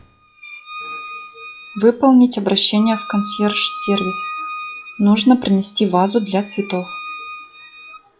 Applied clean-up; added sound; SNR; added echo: classical method log-MMSE.